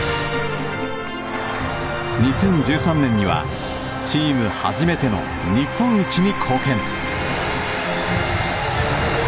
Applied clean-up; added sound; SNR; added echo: none; Sink (filling or washing); 11 dB; none.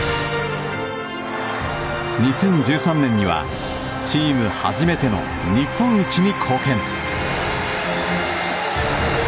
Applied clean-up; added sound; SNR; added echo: none; none; none; none.